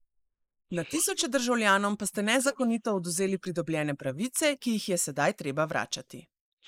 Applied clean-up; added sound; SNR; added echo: neural mask model Resemble Enhance denoiser.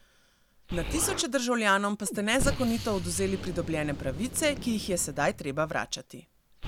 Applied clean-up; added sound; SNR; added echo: none; Explosion; 8 dB; none.